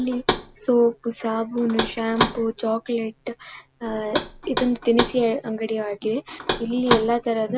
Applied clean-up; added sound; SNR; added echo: none; Knock; 5 dB; none.